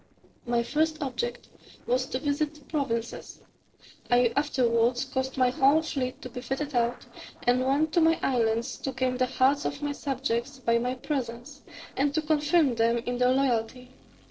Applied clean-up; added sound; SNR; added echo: neural separator model SepFormer DNS4.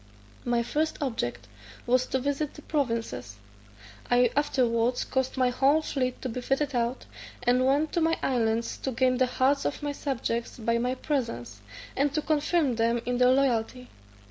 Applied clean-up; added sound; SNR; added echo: none; none; none; none.